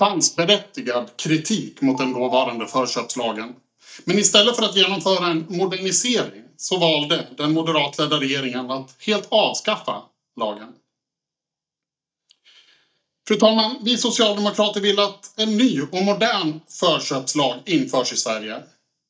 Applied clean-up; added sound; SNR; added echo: neural mask model DeepFilterNet 3.